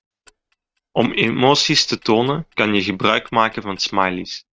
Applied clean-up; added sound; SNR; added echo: neural mask model RNNoise.